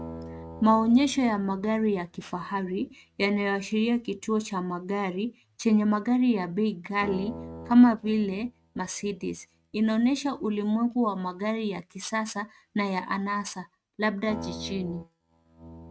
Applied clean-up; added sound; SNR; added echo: neural mask model RNNoise.